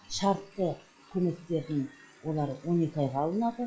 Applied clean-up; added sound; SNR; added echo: classical method log-MMSE.